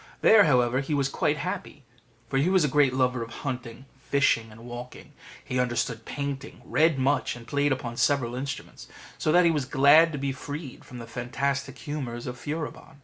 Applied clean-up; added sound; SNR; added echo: none; none; none; none.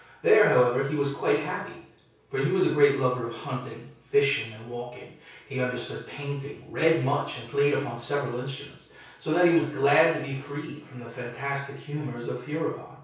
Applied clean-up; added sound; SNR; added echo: none; none; none; reverberation time 0.6 s.